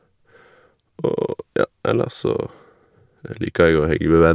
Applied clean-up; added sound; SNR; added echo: none; none; none; none.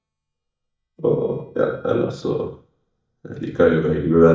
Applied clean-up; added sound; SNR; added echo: neural mask model DeepFilterNet 3.